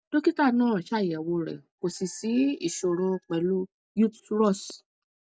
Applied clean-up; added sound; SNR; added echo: none; none; none; none.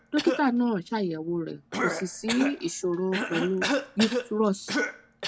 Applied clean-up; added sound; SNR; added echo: none; Cough; 4 dB; none.